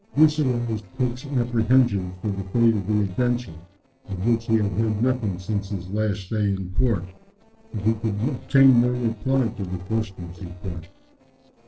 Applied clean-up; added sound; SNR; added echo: neural separator model SepFormer DNS4.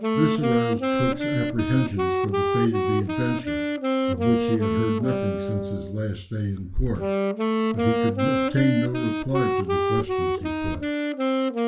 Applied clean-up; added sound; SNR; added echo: none; Wind instrument, woodwind instrument; -2 dB; reverberation time 0.4 s.